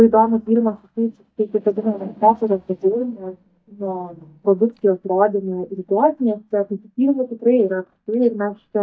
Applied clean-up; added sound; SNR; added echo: neural mask model DeepFilterNet 3.